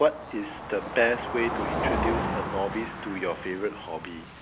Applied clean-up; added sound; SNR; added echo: none; Car passing by; 3 dB; none.